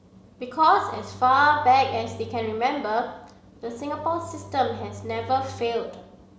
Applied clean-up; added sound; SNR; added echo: none; Bowed string instrument; 17 dB; none.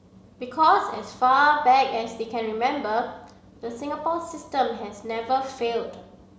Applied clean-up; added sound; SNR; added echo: none; none; none; none.